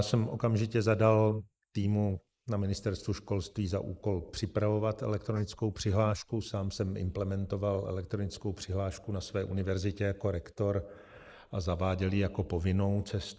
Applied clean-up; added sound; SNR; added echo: neural mask model Resemble Enhance denoiser.